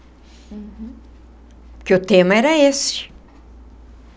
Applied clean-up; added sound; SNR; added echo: none; none; none; none.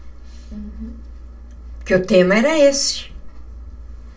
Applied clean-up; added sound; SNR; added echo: none; none; none; reverberation time 0.2 s.